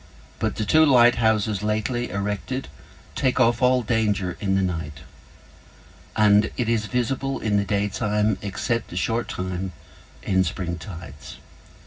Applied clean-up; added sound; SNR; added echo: none; none; none; reverberation time 0.4 s.